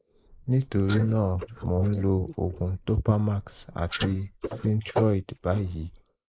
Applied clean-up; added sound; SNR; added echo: neural mask model Resemble Enhance denoiser.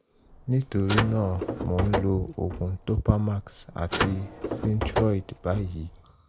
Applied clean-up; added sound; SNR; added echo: none; Car; 5 dB; none.